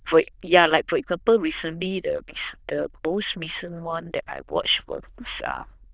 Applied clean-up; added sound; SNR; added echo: neural diffusion model UNIVERSE++.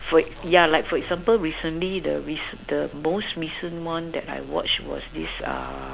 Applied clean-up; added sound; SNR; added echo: none; Vehicle; 19 dB; none.